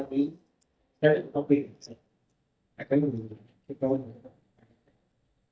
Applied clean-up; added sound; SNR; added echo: neural mask model DeepFilterNet 3.